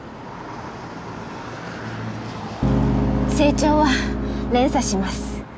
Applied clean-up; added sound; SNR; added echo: none; Piano; -2 dB; none.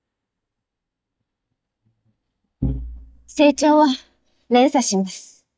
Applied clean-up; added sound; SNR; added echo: neural mask model DeepFilterNet 3.